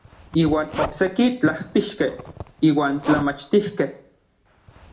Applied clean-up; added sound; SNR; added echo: none; Zipper (clothing); 13 dB; reverberation time 0.4 s.